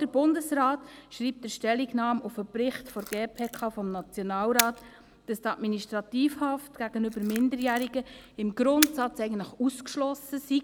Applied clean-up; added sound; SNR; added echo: none; Camera; 8 dB; none.